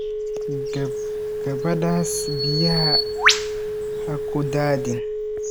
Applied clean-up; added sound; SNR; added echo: none; Bird vocalization, bird call, bird song + Telephone; -2 dB; none.